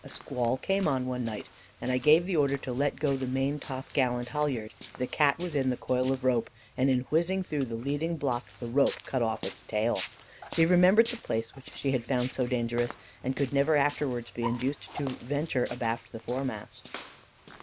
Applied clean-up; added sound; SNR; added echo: none; Walk, footsteps; 18 dB; none.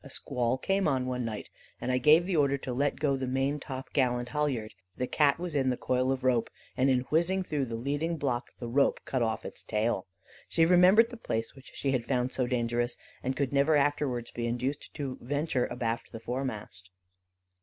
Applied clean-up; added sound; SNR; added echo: none; none; none; none.